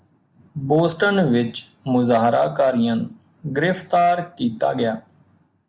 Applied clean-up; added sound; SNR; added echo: none; none; none; none.